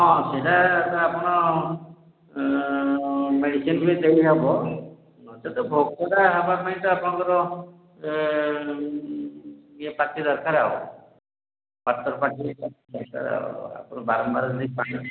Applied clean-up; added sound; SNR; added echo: none; none; none; none.